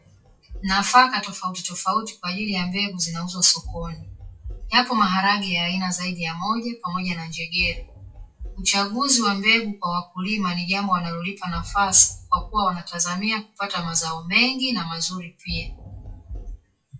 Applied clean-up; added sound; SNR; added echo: classical method WPE with log-MMSE.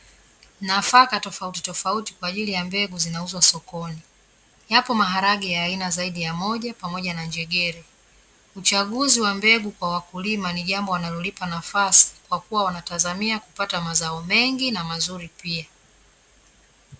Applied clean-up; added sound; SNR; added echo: none; none; none; none.